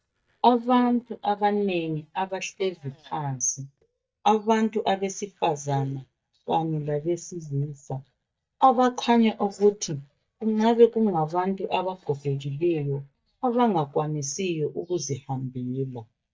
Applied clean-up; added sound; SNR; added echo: neural mask model DeepFilterNet 3.